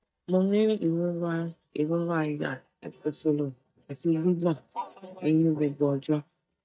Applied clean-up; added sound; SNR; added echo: neural mask model DeepFilterNet 3.